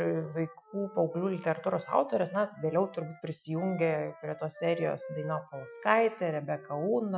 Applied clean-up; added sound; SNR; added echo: classical method Wiener filter.